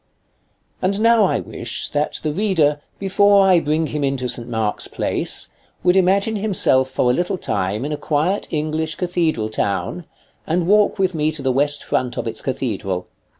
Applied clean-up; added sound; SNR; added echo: none; none; none; none.